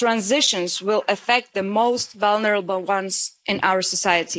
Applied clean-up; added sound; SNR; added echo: neural mask model Resemble Enhance denoiser.